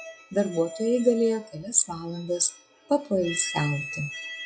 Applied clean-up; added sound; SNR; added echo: classical method log-MMSE.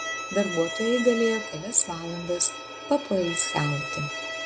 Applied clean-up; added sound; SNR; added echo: none; Bowed string instrument; 7 dB; none.